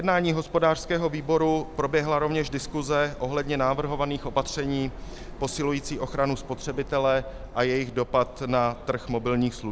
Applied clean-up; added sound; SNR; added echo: none; Subway, metro, underground; 14 dB; none.